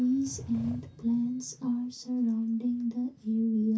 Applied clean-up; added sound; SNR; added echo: none; Sliding door; 18 dB; reverberation time 0.3 s.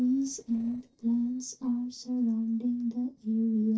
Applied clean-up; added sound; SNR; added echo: neural separator model SepFormer DNS4.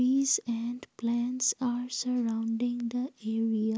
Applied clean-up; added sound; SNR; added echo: none; none; none; none.